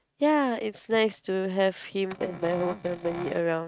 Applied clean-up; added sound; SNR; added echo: neural mask model RNNoise.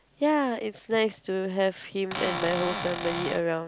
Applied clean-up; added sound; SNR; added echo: none; Cupboard open or close / Door; 3 dB; none.